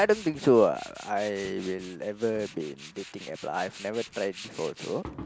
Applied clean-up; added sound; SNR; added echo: none; Tools; 17 dB; none.